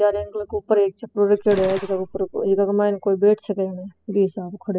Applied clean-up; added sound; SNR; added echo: classical method spectral subtraction.